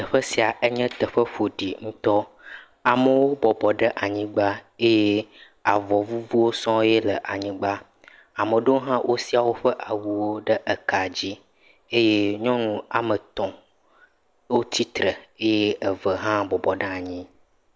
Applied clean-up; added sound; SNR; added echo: none; none; none; none.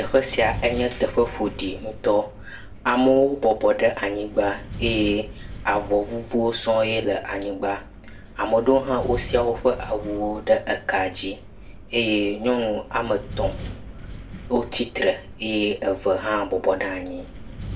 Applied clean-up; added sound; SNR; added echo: none; Wind; 14 dB; reverberation time 0.3 s.